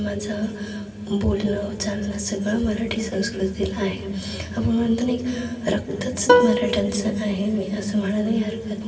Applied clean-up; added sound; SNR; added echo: none; Plucked string instrument; -2 dB; reverberation time 2.6 s.